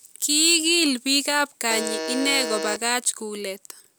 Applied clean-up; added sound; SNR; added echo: none; Alarm; 7 dB; none.